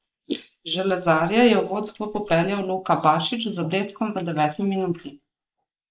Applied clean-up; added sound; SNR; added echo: neural mask model Resemble Enhance denoiser.